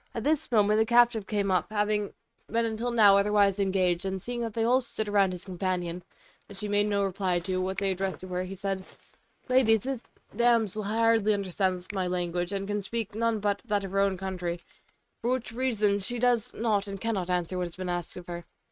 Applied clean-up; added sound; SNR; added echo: neural mask model RNNoise.